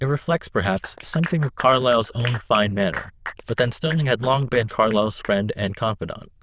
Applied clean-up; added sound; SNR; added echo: neural diffusion model UNIVERSE++.